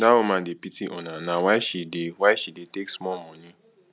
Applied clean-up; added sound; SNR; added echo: none; none; none; none.